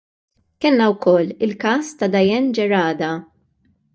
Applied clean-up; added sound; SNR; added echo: neural mask model DeepFilterNet 3.